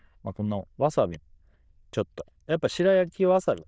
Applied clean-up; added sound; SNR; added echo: neural diffusion model UNIVERSE++.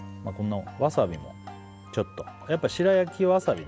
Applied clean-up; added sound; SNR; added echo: none; Bass guitar; 19 dB; none.